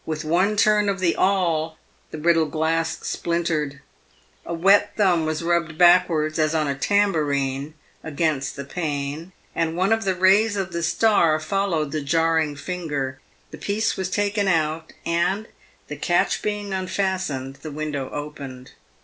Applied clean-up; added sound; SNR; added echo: none; none; none; none.